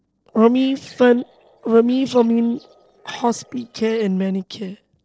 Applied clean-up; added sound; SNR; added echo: neural separator model SepFormer DNS4.